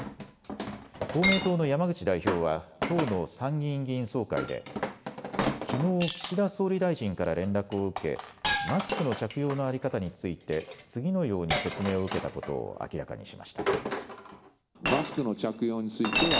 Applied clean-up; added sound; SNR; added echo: none; Chink, clink; 4 dB; reverberation time 1.4 s.